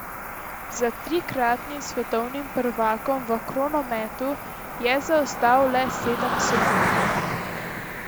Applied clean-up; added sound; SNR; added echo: none; Cricket; 3 dB; none.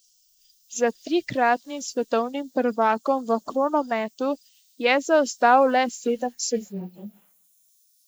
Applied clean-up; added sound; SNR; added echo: neural mask model Resemble Enhance denoiser.